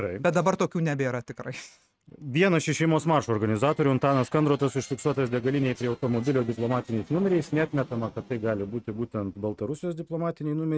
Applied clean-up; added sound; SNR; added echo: neural mask model RNNoise.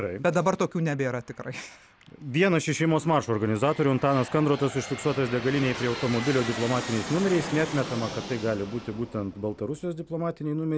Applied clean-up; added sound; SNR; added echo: none; Aircraft; 13 dB; none.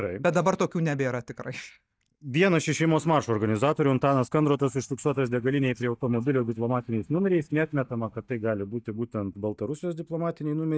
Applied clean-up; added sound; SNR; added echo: neural mask model DeepFilterNet 3.